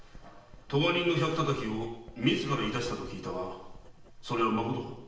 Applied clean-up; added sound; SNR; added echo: none; Writing; 16 dB; reverberation time 0.8 s.